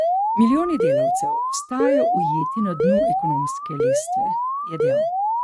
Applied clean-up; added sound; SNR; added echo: neural mask model RNNoise.